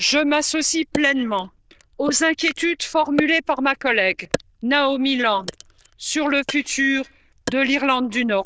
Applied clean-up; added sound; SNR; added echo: neural diffusion model UNIVERSE++.